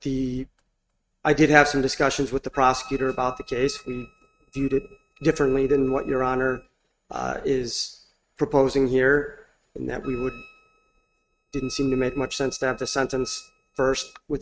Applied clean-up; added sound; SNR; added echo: neural mask model RNNoise.